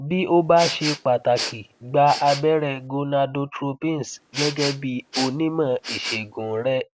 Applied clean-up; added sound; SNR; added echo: none; Respiratory sounds; 9 dB; none.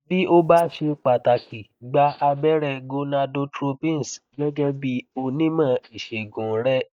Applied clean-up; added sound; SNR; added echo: neural mask model DeepFilterNet 3.